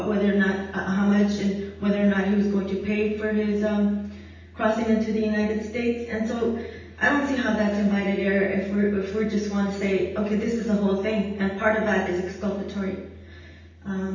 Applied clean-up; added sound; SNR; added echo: none; none; none; reverberation time 0.9 s.